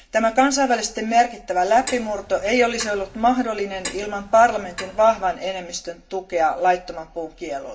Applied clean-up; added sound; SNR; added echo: none; Clock; 16 dB; reverberation time 0.3 s.